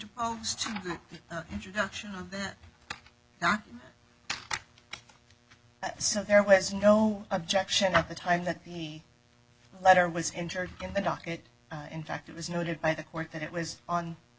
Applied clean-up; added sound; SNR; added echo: none; none; none; none.